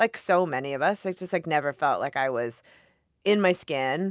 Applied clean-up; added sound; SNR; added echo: none; none; none; none.